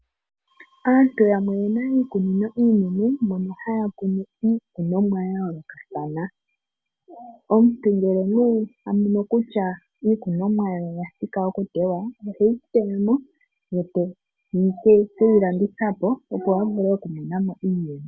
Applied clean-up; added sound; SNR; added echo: none; none; none; none.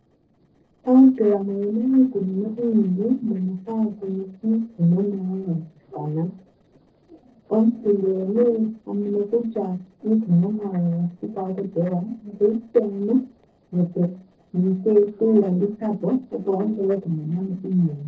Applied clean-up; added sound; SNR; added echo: neural separator model SepFormer DNS4.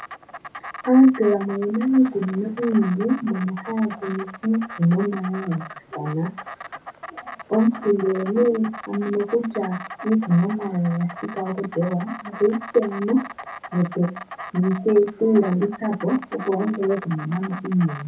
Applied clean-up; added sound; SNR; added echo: none; Insect; 15 dB; reverberation time 0.3 s.